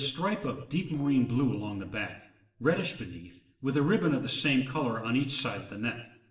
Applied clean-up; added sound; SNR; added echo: neural separator model SepFormer DNS4.